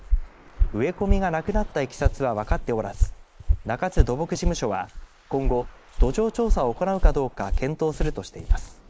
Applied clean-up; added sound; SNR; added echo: neural mask model Resemble Enhance denoiser.